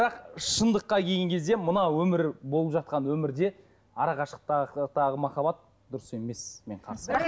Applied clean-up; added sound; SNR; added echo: none; none; none; none.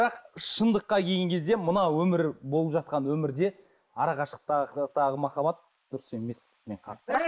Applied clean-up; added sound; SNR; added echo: neural mask model Resemble Enhance denoiser.